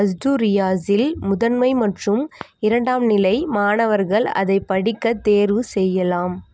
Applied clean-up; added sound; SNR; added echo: none; none; none; none.